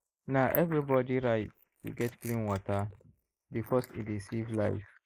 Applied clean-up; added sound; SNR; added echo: neural mask model Resemble Enhance denoiser.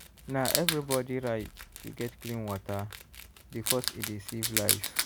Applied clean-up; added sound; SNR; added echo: none; Wild animals; 1 dB; none.